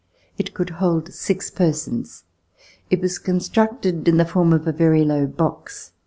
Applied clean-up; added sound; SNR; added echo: none; none; none; none.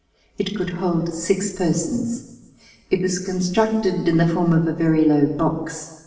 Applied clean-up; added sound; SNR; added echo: none; none; none; reverberation time 1.1 s.